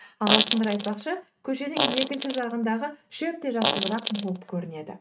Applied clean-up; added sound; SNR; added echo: neural mask model RNNoise.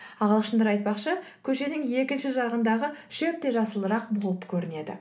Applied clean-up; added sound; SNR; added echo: none; none; none; none.